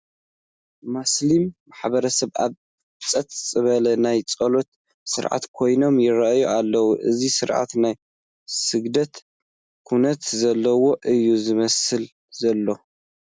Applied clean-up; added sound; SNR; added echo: none; none; none; none.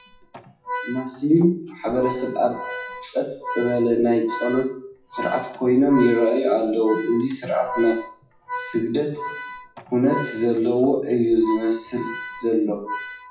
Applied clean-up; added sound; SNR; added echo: classical method WPE with log-MMSE.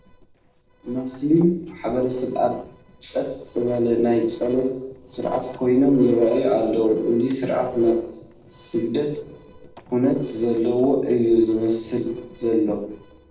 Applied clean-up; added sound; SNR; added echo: neural separator model SepFormer DNS4.